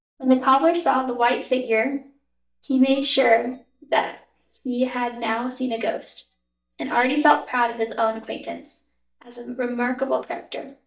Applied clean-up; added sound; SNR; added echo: neural mask model DeepFilterNet 3.